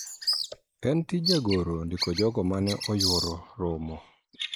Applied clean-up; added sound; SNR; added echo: neural mask model Resemble Enhance denoiser.